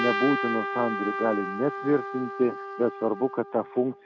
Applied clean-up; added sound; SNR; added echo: none; Trumpet; 5 dB; none.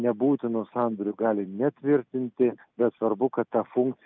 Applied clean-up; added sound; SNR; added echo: none; none; none; none.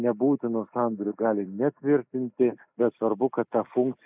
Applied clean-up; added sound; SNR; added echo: neural mask model Resemble Enhance denoiser.